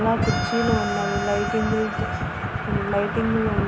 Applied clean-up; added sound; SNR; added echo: none; Wind instrument, woodwind instrument; 9 dB; none.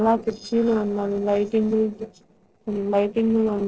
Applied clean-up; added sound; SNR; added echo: neural separator model SepFormer DNS4.